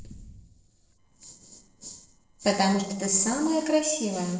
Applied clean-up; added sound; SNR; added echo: neural separator model SepFormer DNS4.